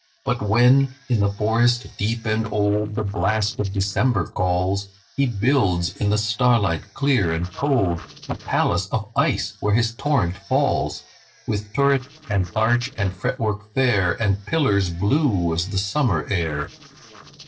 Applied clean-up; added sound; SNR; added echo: neural separator model SepFormer DNS4.